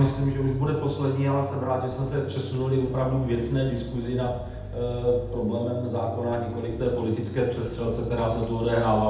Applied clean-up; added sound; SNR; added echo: none; Bass guitar; 10 dB; reverberation time 0.8 s.